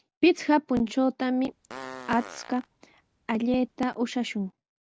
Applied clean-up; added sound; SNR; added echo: none; Fart; 18 dB; none.